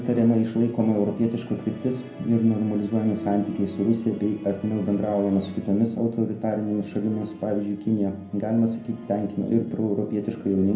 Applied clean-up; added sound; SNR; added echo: none; Musical instrument; 20 dB; reverberation time 0.6 s.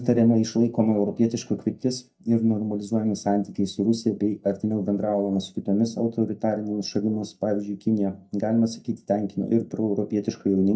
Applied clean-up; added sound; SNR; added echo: neural mask model DeepFilterNet 3.